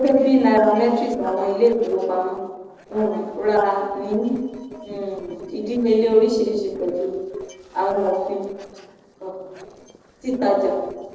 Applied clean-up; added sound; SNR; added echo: neural separator model SepFormer DNS4.